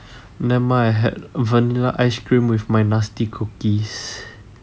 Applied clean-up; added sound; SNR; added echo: none; none; none; none.